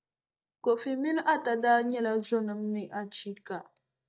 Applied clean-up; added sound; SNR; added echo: neural mask model DeepFilterNet 3.